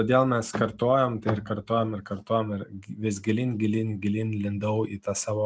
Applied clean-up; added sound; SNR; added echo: none; none; none; none.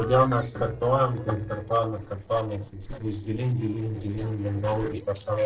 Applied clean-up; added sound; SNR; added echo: neural separator model SepFormer DNS4.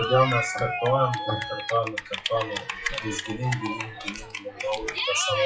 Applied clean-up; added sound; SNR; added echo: classical method WPE with log-MMSE.